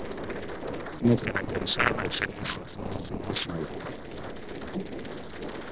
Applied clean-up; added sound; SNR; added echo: neural separator model SepFormer DNS4.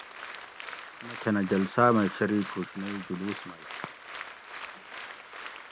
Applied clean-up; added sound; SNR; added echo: none; Applause; 12 dB; none.